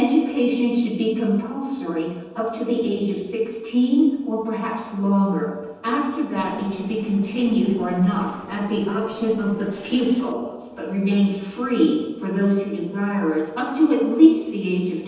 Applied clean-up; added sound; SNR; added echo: neural separator model SepFormer DNS4.